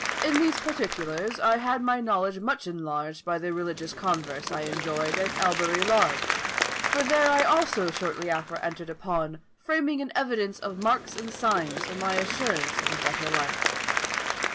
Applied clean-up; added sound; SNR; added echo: none; Applause / Crowd; 4 dB; none.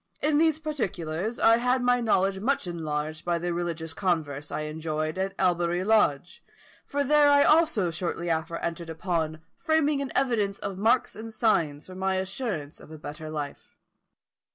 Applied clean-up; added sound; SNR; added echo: none; none; none; none.